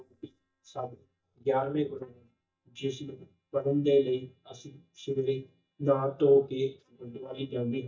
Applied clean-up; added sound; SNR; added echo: neural mask model DeepFilterNet 3.